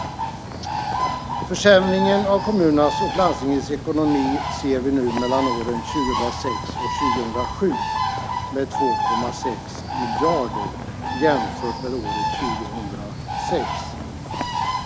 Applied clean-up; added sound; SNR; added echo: none; Bird; 2 dB; none.